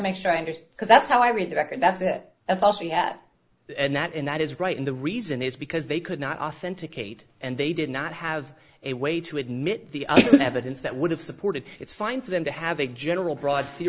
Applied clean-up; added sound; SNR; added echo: none; none; none; none.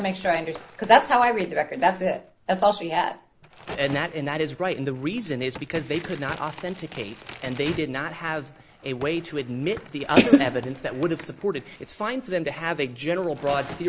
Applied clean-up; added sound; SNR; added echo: none; Crack; 19 dB; none.